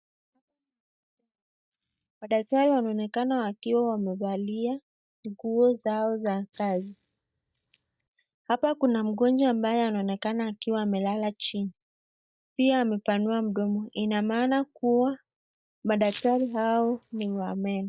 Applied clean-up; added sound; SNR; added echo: neural mask model DeepFilterNet 3.